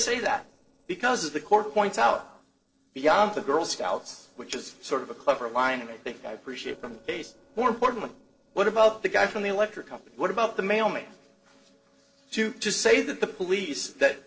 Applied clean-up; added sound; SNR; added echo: neural separator model SepFormer DNS4.